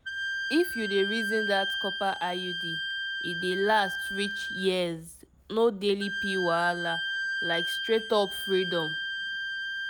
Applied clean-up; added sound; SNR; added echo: none; Wind instrument, woodwind instrument; 3 dB; none.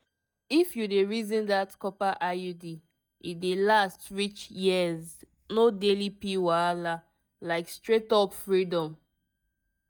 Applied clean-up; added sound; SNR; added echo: neural mask model DeepFilterNet 3.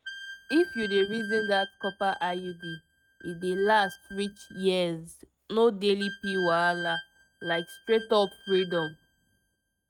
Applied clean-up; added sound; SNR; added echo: neural mask model RNNoise.